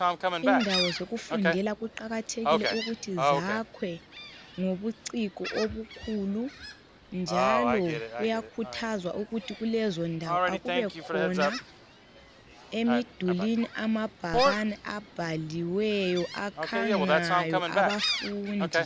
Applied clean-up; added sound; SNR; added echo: none; Gull, seagull; 1 dB; none.